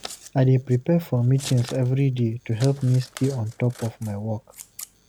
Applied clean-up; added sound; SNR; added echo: none; Scissors; 20 dB; none.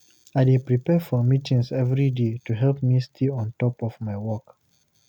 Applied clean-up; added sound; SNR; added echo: none; none; none; none.